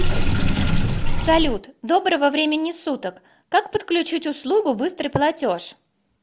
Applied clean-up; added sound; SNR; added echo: none; Sink (filling or washing) / Water; 1 dB; none.